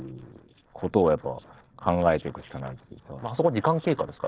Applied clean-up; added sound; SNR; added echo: neural separator model SepFormer DNS4.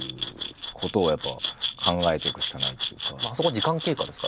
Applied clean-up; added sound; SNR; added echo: none; Glass; 3 dB; none.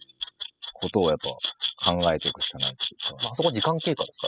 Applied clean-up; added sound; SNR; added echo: classical method spectral subtraction.